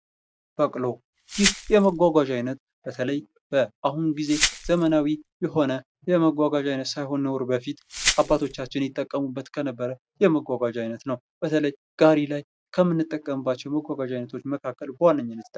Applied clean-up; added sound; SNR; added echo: none; Glass; 5 dB; none.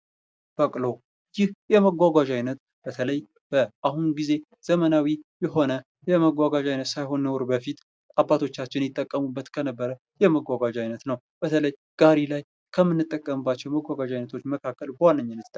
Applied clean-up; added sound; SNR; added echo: none; none; none; none.